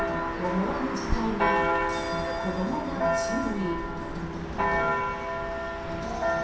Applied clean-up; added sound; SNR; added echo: none; Church bell; -5 dB; reverberation time 0.7 s.